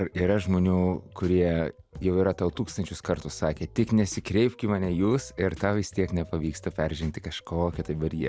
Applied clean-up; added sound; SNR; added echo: none; none; none; none.